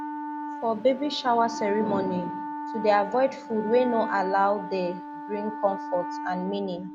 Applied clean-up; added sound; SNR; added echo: none; Wind instrument, woodwind instrument; 8 dB; none.